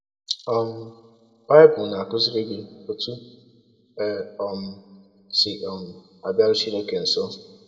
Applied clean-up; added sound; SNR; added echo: none; none; none; reverberation time 0.9 s.